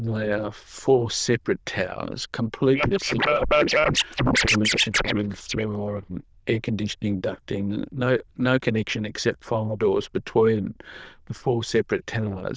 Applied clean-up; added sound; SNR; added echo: neural diffusion model UNIVERSE++.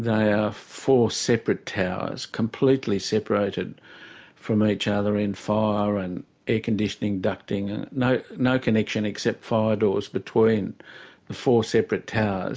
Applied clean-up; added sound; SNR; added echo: none; none; none; none.